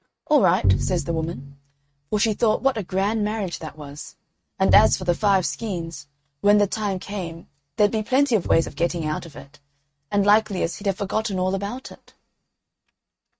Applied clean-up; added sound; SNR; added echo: neural mask model RNNoise.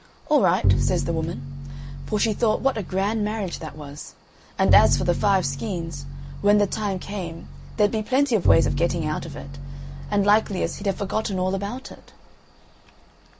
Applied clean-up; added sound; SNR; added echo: none; Bowed string instrument; 2 dB; none.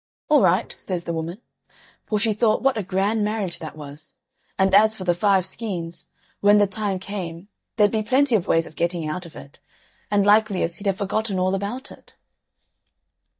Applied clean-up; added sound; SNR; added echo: neural mask model DeepFilterNet 3.